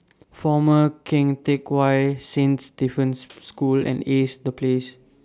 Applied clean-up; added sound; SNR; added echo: none; none; none; none.